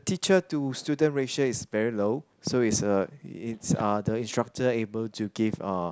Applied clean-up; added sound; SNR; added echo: none; none; none; none.